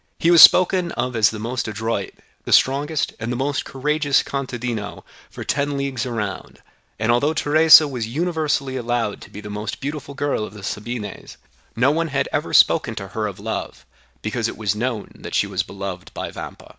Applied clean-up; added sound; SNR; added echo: none; none; none; none.